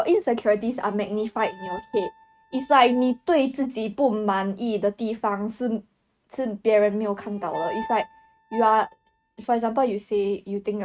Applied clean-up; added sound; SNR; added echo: neural mask model RNNoise.